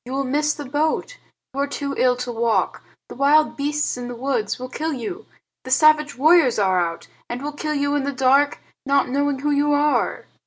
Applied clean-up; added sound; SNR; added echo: none; none; none; none.